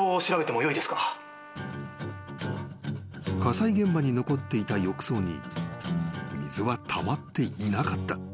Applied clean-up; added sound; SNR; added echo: none; Organ + Trumpet; 20 dB; none.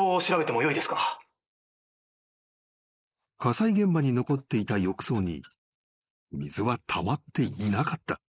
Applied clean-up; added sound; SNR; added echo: neural mask model Resemble Enhance denoiser.